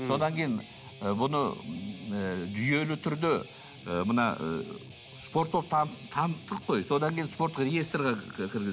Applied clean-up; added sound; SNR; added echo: none; Guitar; 18 dB; none.